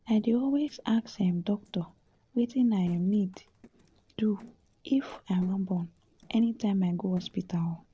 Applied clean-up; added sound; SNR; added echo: neural separator model SepFormer DNS4.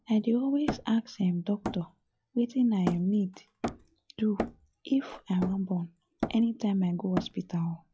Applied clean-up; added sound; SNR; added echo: classical method log-MMSE.